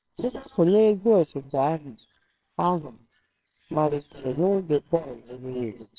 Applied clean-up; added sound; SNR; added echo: neural separator model SepFormer WHAMR!.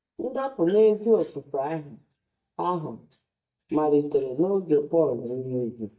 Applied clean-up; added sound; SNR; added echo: neural mask model DeepFilterNet 3.